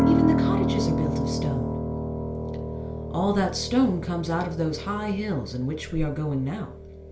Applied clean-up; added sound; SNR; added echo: none; Piano; 0 dB; reverberation time 0.4 s.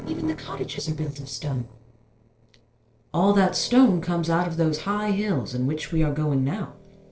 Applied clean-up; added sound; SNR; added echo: neural separator model SepFormer DNS4.